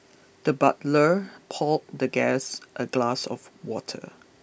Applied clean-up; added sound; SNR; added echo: none; none; none; none.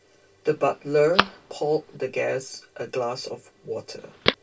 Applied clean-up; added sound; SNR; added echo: none; Telephone; 5 dB; reverberation time 0.1 s.